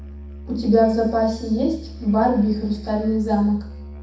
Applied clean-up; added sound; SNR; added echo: none; Musical instrument; 14 dB; reverberation time 0.7 s.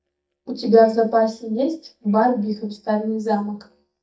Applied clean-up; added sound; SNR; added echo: neural mask model DeepFilterNet 3.